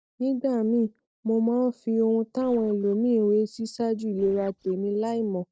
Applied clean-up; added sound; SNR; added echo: neural separator model SepFormer DNS4.